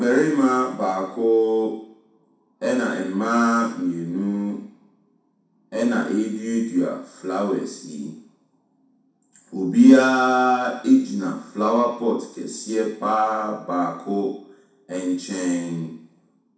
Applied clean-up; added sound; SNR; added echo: none; none; none; reverberation time 0.6 s.